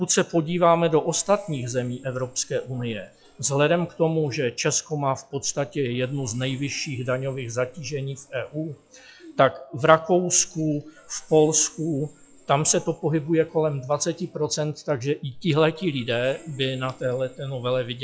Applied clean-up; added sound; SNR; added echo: classical method log-MMSE.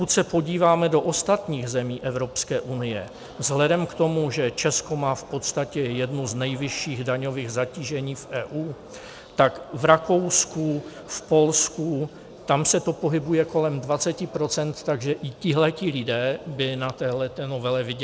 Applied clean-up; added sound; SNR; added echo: none; none; none; none.